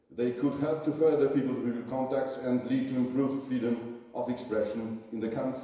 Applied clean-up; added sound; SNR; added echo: none; none; none; reverberation time 1.0 s.